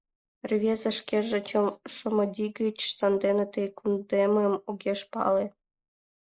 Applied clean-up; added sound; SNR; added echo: neural mask model Resemble Enhance denoiser.